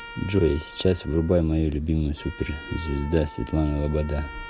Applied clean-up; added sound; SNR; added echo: none; Trumpet; 17 dB; none.